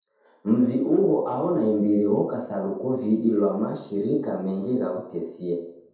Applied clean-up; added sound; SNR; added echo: none; none; none; reverberation time 0.8 s.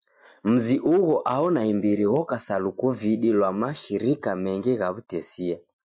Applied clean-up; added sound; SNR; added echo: none; none; none; none.